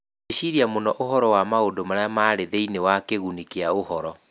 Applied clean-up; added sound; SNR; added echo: none; none; none; none.